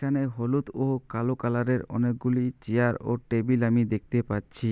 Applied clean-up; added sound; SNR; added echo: none; none; none; none.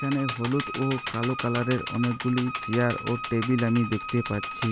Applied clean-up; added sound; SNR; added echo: none; Wind instrument, woodwind instrument + Computer keyboard; 7 dB; none.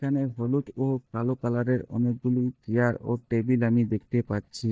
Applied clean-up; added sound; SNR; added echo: neural mask model DeepFilterNet 3.